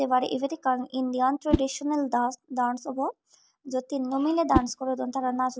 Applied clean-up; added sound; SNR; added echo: none; Whoosh, swoosh, swish; 7 dB; none.